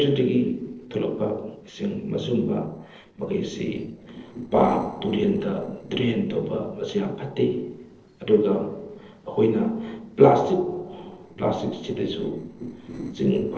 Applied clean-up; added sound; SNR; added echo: neural separator model SepFormer DNS4.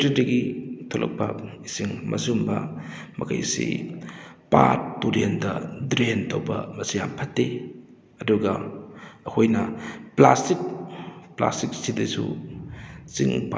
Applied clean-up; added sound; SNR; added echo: none; none; none; none.